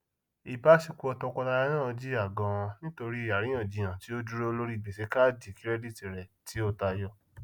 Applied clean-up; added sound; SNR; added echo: none; none; none; none.